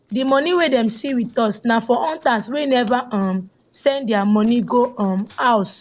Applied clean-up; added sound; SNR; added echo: neural separator model SepFormer DNS4.